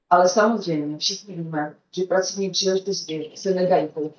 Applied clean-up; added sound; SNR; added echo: neural mask model DeepFilterNet 3.